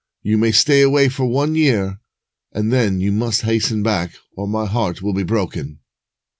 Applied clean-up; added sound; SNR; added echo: none; none; none; none.